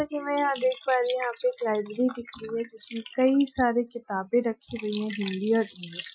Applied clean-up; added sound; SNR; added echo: classical method Wiener filter.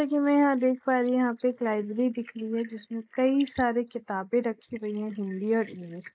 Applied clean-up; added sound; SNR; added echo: neural mask model Resemble Enhance denoiser.